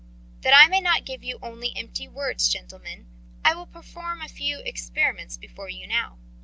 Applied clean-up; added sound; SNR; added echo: none; none; none; none.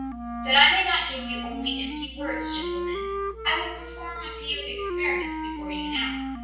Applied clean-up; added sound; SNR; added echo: none; Wind instrument, woodwind instrument; 6 dB; reverberation time 0.6 s.